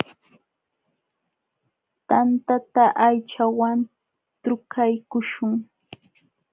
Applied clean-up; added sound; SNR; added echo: none; none; none; none.